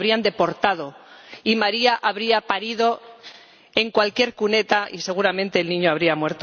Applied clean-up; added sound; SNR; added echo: none; none; none; none.